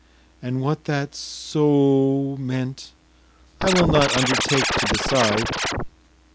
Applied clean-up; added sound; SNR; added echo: none; Scratching (performance technique); 0 dB; none.